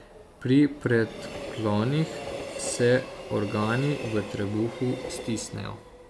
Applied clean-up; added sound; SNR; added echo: none; Train; 11 dB; none.